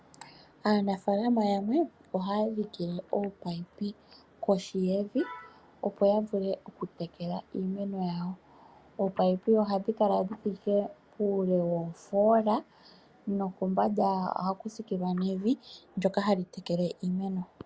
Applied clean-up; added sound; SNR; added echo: none; none; none; none.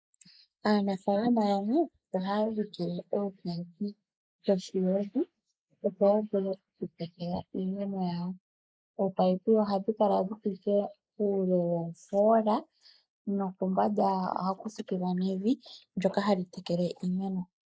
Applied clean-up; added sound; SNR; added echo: neural mask model Resemble Enhance denoiser.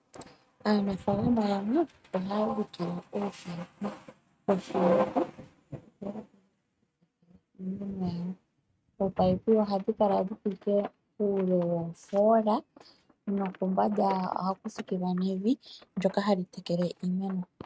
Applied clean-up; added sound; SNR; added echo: neural mask model RNNoise.